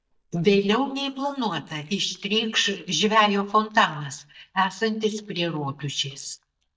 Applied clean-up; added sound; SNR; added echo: neural mask model DeepFilterNet 3.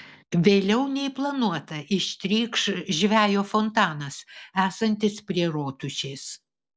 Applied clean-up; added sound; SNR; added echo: none; none; none; none.